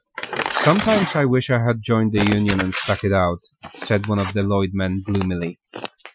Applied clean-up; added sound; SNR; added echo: classical method Wiener filter.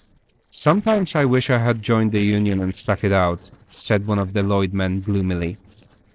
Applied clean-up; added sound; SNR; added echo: neural separator model SepFormer DNS4.